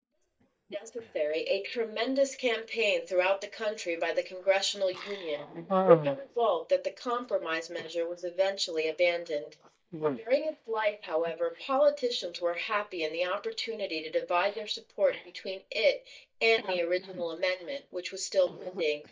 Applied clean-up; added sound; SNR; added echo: neural mask model DeepFilterNet 3.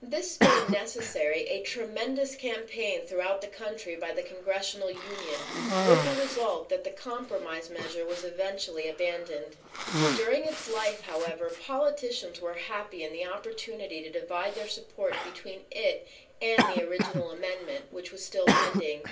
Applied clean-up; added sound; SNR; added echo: none; Cough; 2 dB; reverberation time 0.3 s.